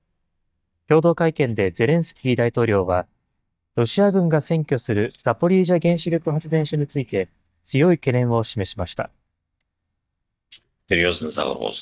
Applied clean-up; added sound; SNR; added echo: neural mask model DeepFilterNet 3.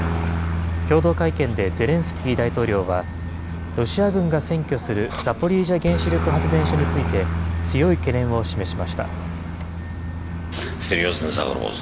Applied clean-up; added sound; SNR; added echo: none; Aircraft; 3 dB; none.